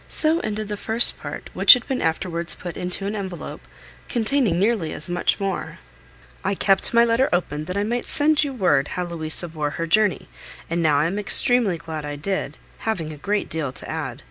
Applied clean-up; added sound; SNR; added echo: none; none; none; none.